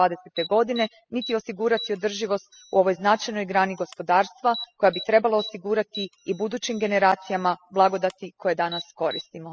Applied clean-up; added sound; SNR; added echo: classical method spectral subtraction.